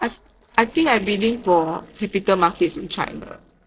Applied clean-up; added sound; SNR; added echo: neural separator model SepFormer DNS4.